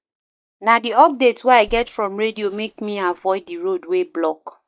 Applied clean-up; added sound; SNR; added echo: neural mask model DeepFilterNet 3.